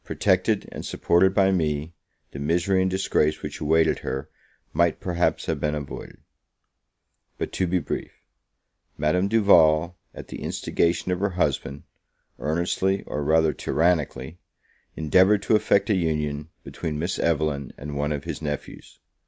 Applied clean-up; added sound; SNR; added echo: none; none; none; none.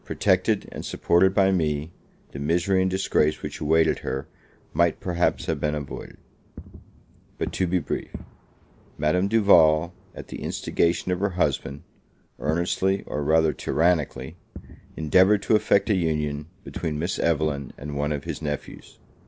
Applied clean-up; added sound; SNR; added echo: none; Fireworks; 19 dB; none.